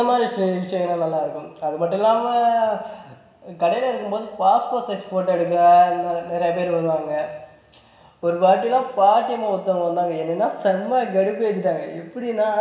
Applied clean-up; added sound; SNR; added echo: none; none; none; reverberation time 1.2 s.